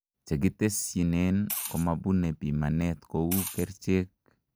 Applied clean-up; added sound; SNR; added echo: none; Liquid; 9 dB; none.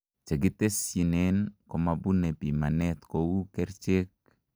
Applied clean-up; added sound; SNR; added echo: none; none; none; none.